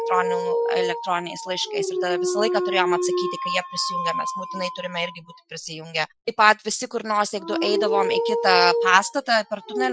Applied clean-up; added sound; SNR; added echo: classical method Wiener filter.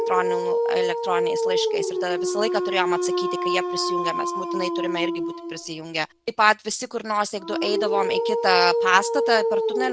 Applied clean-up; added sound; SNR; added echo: none; Dog; -1 dB; none.